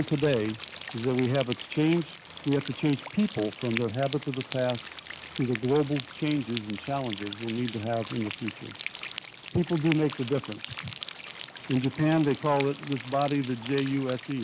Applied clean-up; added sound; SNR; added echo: none; Rain; 8 dB; none.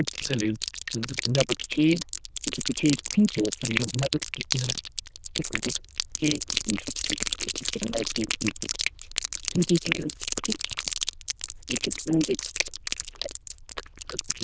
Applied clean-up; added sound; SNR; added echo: neural diffusion model UNIVERSE++.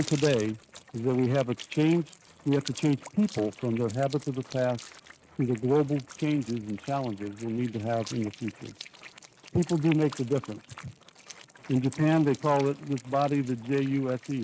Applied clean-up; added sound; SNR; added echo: neural mask model RNNoise.